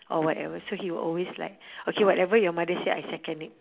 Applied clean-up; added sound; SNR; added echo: none; none; none; none.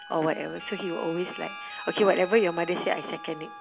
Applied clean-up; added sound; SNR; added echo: none; Wind instrument, woodwind instrument + Harmonica; 14 dB; none.